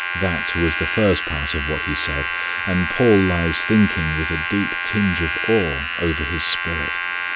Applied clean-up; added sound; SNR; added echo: none; Domestic sounds, home sounds; 3 dB; none.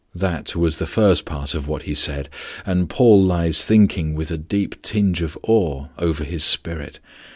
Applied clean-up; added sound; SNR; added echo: none; none; none; none.